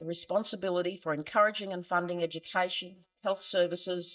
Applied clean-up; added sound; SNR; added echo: neural mask model DeepFilterNet 3.